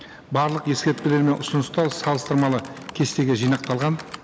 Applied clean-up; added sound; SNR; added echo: none; Typing; 19 dB; none.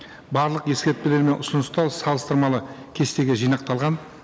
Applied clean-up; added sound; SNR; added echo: none; none; none; none.